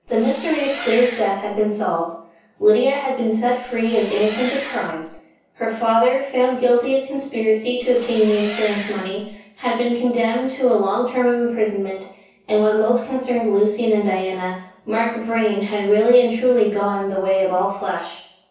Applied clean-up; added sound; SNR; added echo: none; Engine; 12 dB; reverberation time 0.6 s.